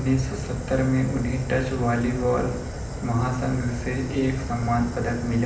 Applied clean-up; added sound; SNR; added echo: none; Fire; 7 dB; reverberation time 0.8 s.